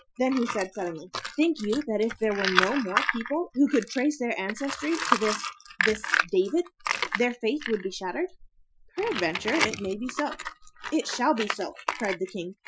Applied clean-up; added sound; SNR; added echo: classical method Wiener filter.